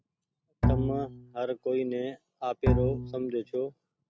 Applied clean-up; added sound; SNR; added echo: none; Bowed string instrument; -3 dB; none.